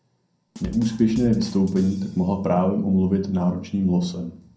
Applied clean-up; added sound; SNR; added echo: none; Drum kit; 18 dB; reverberation time 0.6 s.